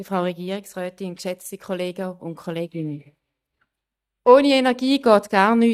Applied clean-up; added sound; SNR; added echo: neural mask model DeepFilterNet 3.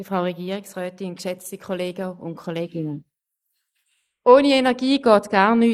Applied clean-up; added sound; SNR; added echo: neural mask model Resemble Enhance denoiser.